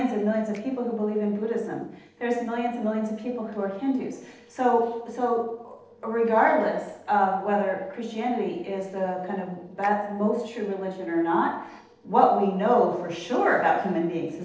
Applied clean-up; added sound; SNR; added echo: neural separator model SepFormer DNS4.